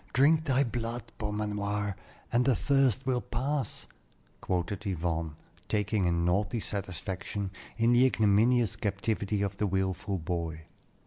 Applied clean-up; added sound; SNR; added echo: none; none; none; none.